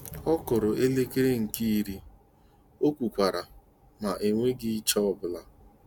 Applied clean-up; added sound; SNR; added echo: none; none; none; none.